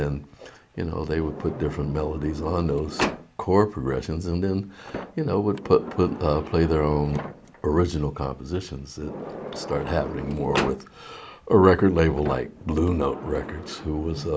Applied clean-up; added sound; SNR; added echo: none; Sliding door; 12 dB; none.